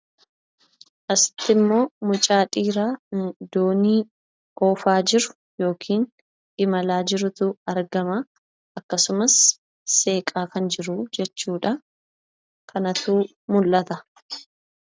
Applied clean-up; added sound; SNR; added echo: none; none; none; none.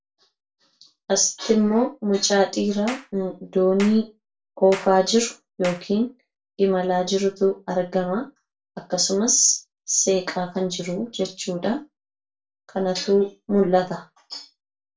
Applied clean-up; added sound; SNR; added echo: none; Clapping; 17 dB; reverberation time 0.2 s.